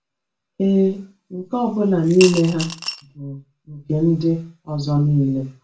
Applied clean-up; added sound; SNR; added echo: none; Coin (dropping) / Glass; 9 dB; reverberation time 0.3 s.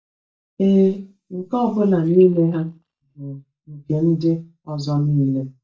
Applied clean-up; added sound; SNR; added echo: neural mask model DeepFilterNet 3.